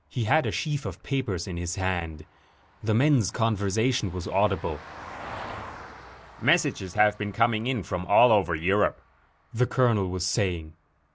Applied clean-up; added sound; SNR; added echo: none; Vehicle; 20 dB; none.